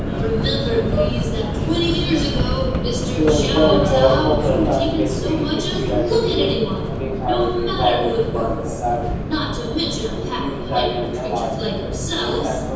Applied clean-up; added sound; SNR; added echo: none; Subway, metro, underground; -4 dB; reverberation time 1.1 s.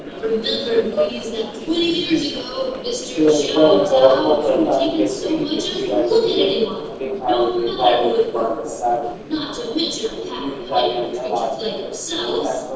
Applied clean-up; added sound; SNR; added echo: neural separator model SepFormer DNS4.